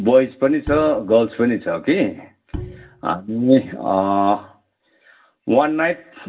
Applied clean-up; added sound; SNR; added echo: none; Bowed string instrument; 16 dB; reverberation time 0.1 s.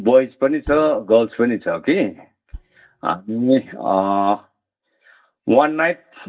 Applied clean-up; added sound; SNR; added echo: neural mask model DeepFilterNet 3.